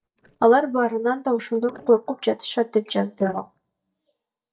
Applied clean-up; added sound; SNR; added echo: neural mask model DeepFilterNet 3.